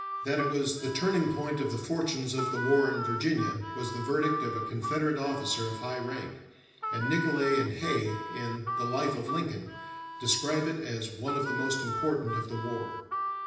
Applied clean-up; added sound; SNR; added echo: none; Harmonica; 6 dB; reverberation time 0.9 s.